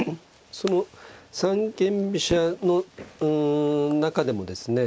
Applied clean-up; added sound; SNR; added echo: neural mask model Resemble Enhance denoiser.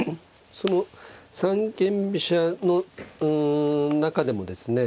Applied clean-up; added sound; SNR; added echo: none; none; none; none.